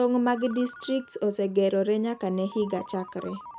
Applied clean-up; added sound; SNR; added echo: none; Ringtone; 20 dB; none.